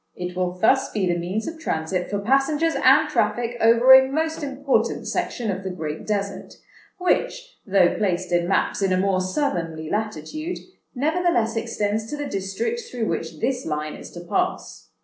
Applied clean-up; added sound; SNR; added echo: neural separator model SepFormer DNS4.